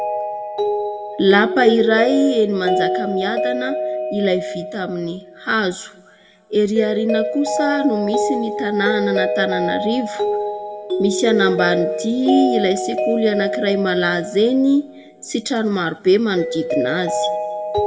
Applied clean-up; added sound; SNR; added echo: none; Mallet percussion; 3 dB; reverberation time 0.8 s.